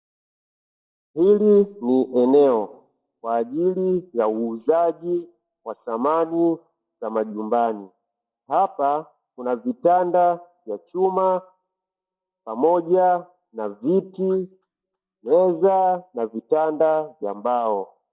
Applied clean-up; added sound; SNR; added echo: neural mask model DeepFilterNet 3.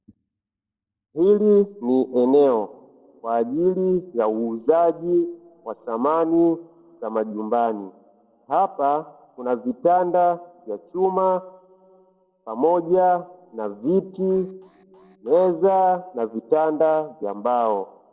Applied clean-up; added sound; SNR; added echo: neural separator model SepFormer DNS4.